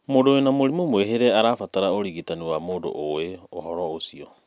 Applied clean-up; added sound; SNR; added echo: none; none; none; none.